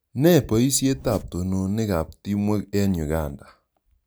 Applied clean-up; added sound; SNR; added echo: none; Zipper (clothing); 19 dB; none.